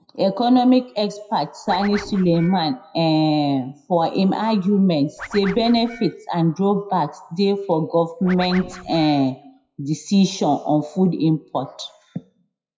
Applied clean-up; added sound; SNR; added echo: classical method WPE with log-MMSE.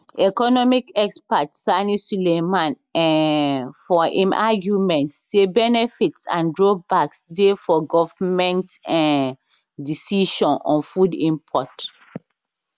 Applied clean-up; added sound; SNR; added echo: none; none; none; none.